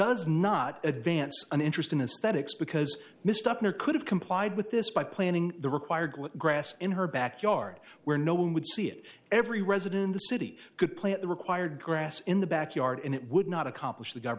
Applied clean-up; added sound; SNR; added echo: none; none; none; none.